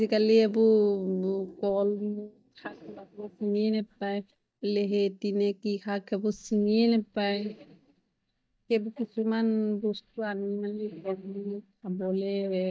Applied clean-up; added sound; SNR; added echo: neural mask model DeepFilterNet 3.